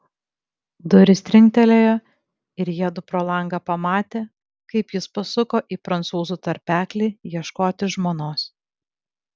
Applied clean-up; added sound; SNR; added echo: none; none; none; none.